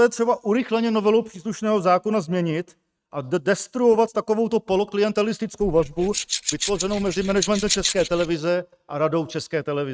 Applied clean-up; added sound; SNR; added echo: neural mask model RNNoise.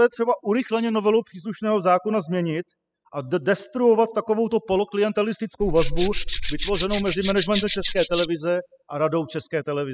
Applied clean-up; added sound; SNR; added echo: classical method spectral subtraction.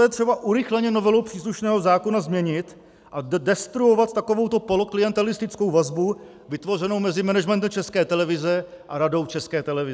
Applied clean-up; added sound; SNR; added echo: none; none; none; none.